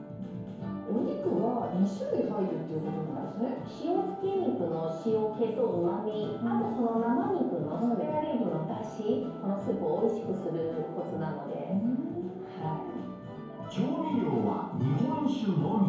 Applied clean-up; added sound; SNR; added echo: none; none; none; reverberation time 1.0 s.